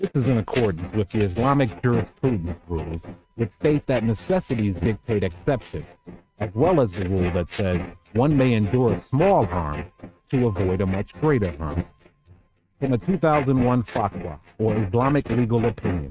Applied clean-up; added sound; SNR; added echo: neural mask model RNNoise.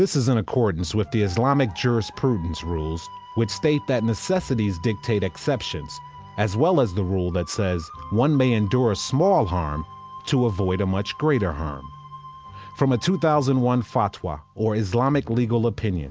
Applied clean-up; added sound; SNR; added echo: none; none; none; none.